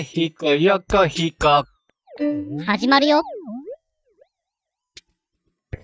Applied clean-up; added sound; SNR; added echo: neural mask model DeepFilterNet 3.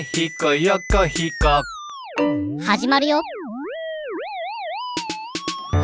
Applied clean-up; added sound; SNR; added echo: none; Musical instrument; 9 dB; none.